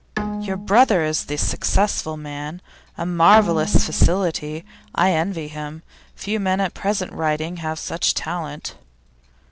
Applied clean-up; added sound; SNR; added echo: none; Bowed string instrument; 12 dB; none.